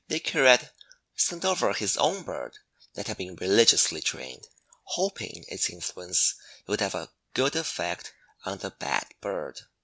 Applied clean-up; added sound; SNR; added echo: none; none; none; none.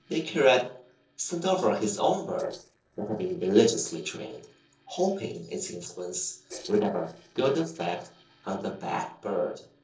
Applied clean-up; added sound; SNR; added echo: neural separator model SepFormer DNS4.